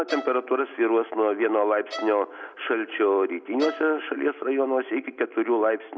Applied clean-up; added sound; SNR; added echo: none; Bowed string instrument; 18 dB; none.